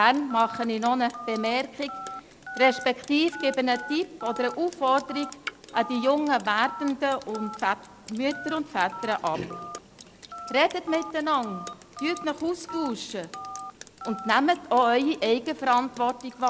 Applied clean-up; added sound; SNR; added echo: none; Telephone + Drip; 14 dB; none.